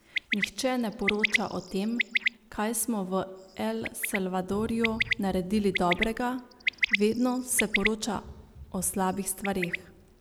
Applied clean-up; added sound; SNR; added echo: none; Bird; 4 dB; none.